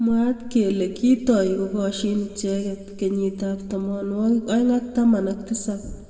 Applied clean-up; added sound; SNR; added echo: none; none; none; reverberation time 1.5 s.